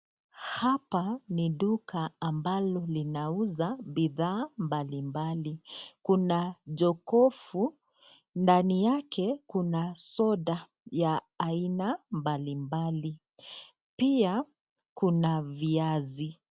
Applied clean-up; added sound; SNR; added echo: none; none; none; none.